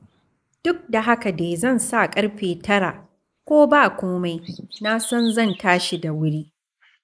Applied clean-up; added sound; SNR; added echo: neural mask model Resemble Enhance denoiser.